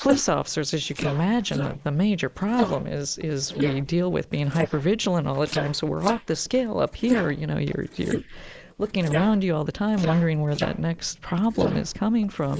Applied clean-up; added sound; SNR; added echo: neural mask model Resemble Enhance denoiser.